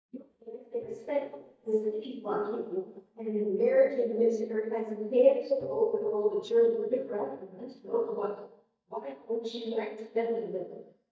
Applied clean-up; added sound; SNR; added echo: neural mask model DeepFilterNet 3.